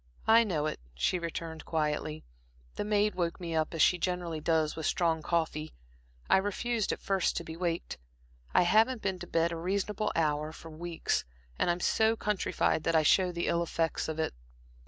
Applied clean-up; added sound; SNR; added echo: none; none; none; none.